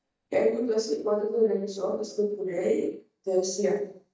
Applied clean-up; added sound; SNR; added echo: neural mask model DeepFilterNet 3.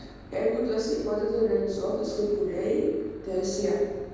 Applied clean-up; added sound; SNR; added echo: none; Engine / Boat, Water vehicle; 18 dB; reverberation time 1.2 s.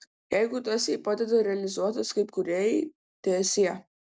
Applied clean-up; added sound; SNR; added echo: none; none; none; none.